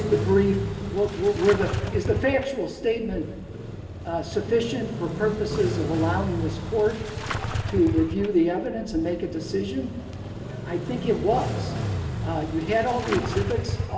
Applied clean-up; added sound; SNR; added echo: none; Engine starting / Motorcycle; 5 dB; reverberation time 1.7 s.